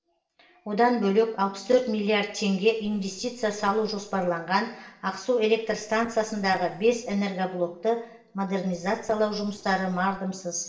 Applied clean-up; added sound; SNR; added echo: neural separator model SepFormer DNS4.